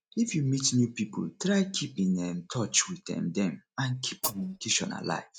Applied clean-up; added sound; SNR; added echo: neural mask model RNNoise.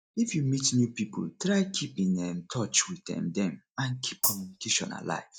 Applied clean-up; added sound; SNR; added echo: neural mask model DeepFilterNet 3.